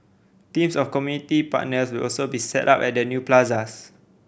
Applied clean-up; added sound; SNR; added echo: none; none; none; none.